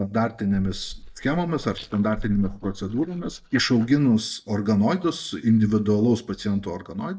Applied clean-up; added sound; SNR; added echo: neural mask model DeepFilterNet 3.